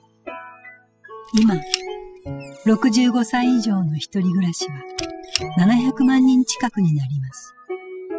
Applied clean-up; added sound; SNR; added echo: classical method spectral subtraction.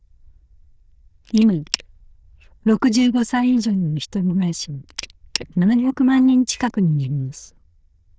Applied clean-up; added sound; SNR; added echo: neural diffusion model UNIVERSE++.